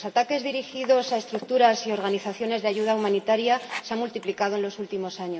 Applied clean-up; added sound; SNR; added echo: none; Sink (filling or washing); 20 dB; reverberation time 2.3 s.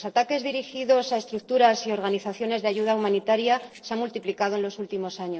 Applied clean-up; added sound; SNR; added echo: neural separator model SepFormer DNS4.